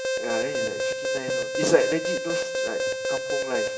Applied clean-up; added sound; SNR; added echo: none; Alarm; -2 dB; reverberation time 0.8 s.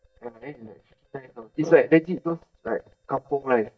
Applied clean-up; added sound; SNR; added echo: neural mask model DeepFilterNet 3.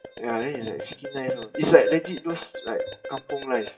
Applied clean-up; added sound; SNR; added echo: classical method WPE with log-MMSE.